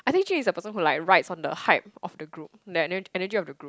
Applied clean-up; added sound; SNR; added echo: none; none; none; none.